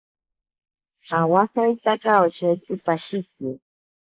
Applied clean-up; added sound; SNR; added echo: neural mask model Resemble Enhance denoiser.